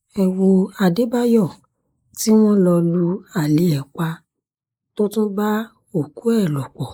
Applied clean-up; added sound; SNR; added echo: neural mask model Resemble Enhance denoiser.